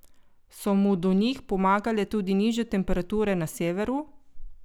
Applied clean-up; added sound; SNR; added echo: none; none; none; none.